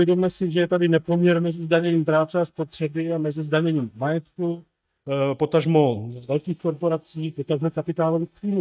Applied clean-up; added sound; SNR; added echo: neural mask model DeepFilterNet 3.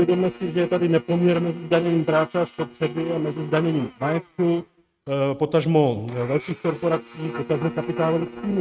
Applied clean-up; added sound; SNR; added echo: neural mask model RNNoise.